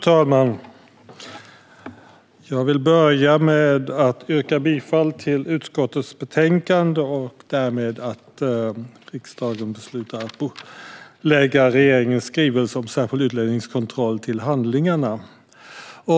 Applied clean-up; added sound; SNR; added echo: none; none; none; none.